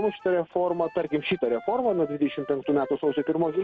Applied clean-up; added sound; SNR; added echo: none; Wind instrument, woodwind instrument; 18 dB; none.